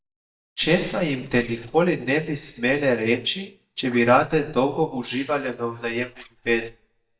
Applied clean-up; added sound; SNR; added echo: neural mask model DeepFilterNet 3.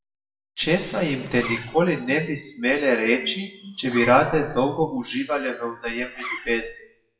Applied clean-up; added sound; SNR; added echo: classical method WPE with log-MMSE.